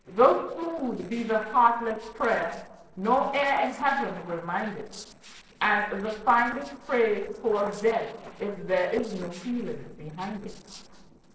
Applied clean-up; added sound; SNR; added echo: neural separator model SepFormer DNS4.